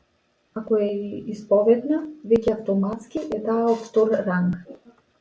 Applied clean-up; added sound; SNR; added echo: none; none; none; none.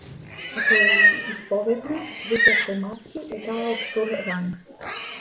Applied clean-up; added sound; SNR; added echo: none; Livestock, farm animals, working animals; -5 dB; none.